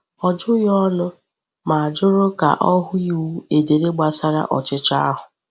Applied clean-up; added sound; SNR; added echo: none; none; none; none.